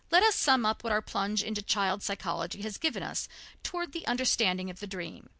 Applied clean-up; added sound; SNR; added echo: none; none; none; none.